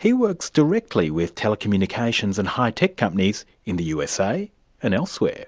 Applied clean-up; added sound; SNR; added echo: none; none; none; none.